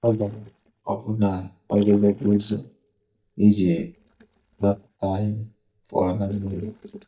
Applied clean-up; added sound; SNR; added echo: neural mask model DeepFilterNet 3.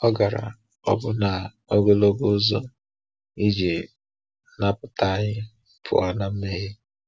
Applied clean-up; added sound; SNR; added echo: none; none; none; none.